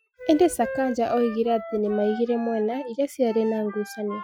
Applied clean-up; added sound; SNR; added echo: classical method Wiener filter.